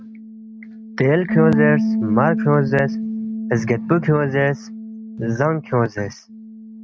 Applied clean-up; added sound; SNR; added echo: neural mask model RNNoise.